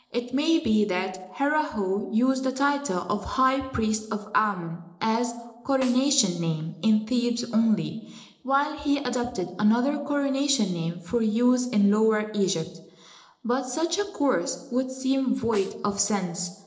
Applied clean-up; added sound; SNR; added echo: neural separator model SepFormer DNS4.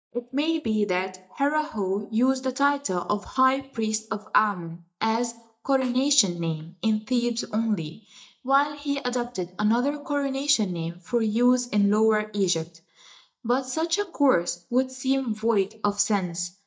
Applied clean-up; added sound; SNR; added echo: neural mask model DeepFilterNet 3.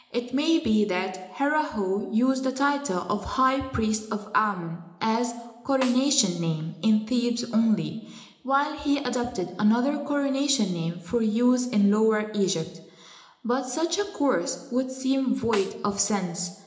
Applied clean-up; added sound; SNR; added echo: none; Snare drum; 13 dB; reverberation time 0.8 s.